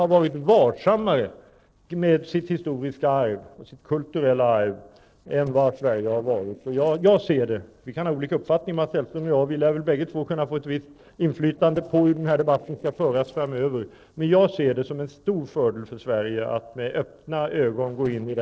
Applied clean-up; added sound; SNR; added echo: neural separator model SepFormer DNS4.